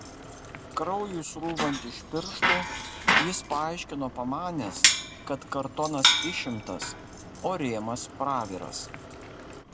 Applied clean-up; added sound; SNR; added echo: none; Bicycle; -3 dB; none.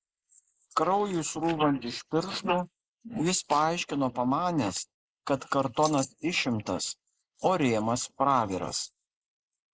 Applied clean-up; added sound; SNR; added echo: neural mask model Resemble Enhance denoiser.